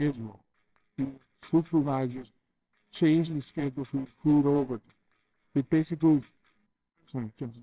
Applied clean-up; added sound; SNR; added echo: neural separator model SepFormer WHAMR!.